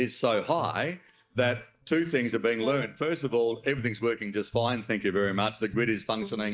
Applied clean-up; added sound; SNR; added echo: neural mask model DeepFilterNet 3.